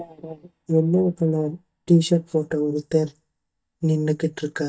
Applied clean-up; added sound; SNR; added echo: neural mask model DeepFilterNet 3.